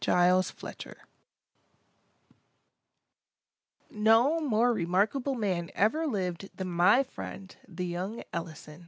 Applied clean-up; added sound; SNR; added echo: none; none; none; none.